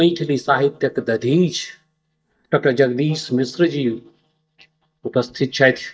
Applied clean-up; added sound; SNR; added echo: neural mask model DeepFilterNet 3.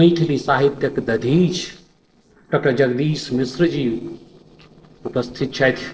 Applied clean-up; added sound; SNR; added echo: neural separator model SepFormer DNS4.